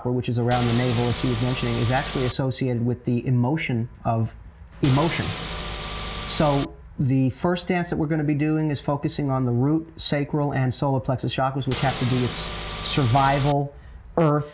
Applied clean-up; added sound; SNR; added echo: none; Engine / Car; 8 dB; none.